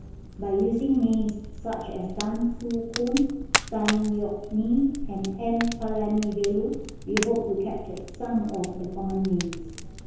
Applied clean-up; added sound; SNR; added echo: none; Fire; 8 dB; reverberation time 0.9 s.